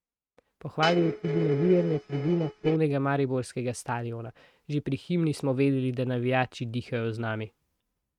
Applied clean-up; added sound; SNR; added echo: neural mask model RNNoise.